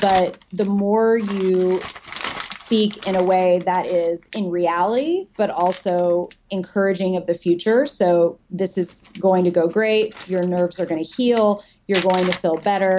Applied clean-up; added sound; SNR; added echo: none; Crumpling, crinkling; 18 dB; none.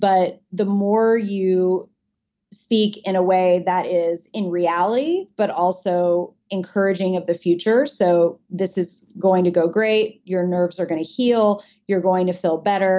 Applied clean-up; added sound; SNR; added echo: none; none; none; none.